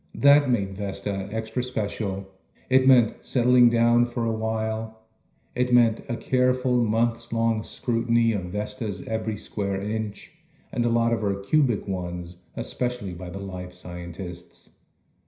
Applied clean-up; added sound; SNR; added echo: none; none; none; reverberation time 0.5 s.